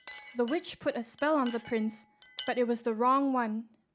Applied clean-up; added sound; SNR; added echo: none; Chink, clink; 18 dB; none.